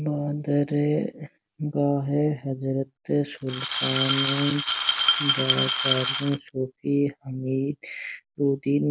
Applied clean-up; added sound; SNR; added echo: none; Glass; 0 dB; none.